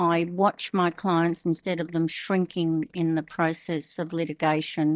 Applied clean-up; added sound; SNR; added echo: neural mask model DeepFilterNet 3.